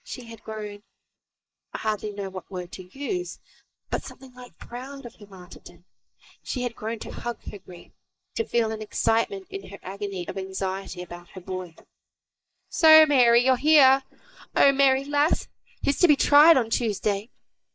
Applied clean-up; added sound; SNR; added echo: neural mask model Resemble Enhance denoiser.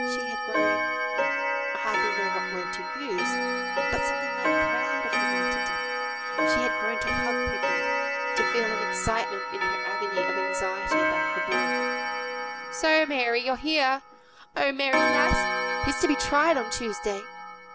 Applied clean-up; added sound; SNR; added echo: none; Clock; -3 dB; none.